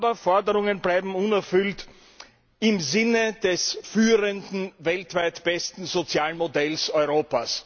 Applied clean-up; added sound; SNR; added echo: none; none; none; none.